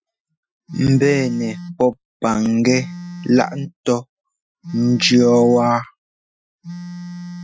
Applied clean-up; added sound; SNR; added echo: classical method Wiener filter.